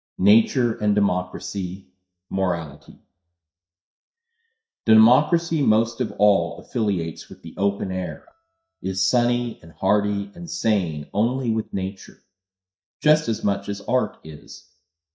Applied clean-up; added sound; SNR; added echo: neural mask model DeepFilterNet 3.